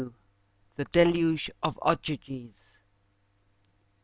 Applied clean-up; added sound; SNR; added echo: none; none; none; none.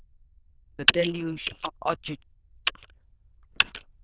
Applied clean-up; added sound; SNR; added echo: neural diffusion model UNIVERSE++.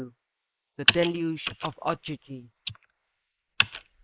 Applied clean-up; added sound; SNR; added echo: neural mask model Resemble Enhance denoiser.